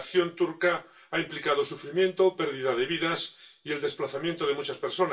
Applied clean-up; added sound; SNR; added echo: none; none; none; reverberation time 0.2 s.